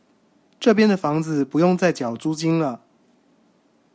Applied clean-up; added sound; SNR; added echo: none; none; none; none.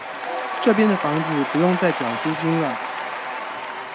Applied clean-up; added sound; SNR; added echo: none; Applause / Crowd / Cheering; 4 dB; none.